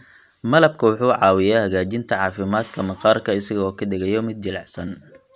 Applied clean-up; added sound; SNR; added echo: none; none; none; none.